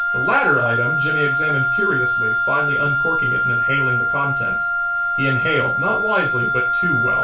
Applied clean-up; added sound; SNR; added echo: none; Wind instrument, woodwind instrument; -5 dB; reverberation time 0.2 s.